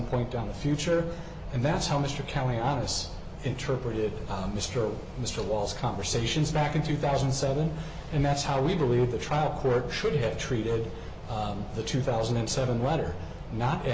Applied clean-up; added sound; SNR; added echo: none; none; none; none.